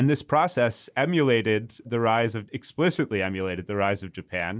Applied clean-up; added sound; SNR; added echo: none; none; none; none.